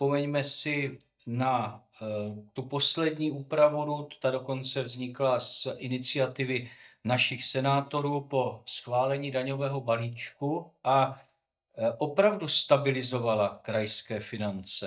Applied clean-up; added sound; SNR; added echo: neural mask model DeepFilterNet 3.